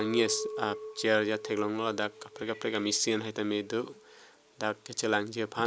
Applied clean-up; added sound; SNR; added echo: none; Chink, clink; 12 dB; none.